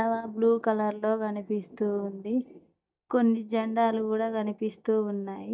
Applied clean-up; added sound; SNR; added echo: neural mask model DeepFilterNet 3.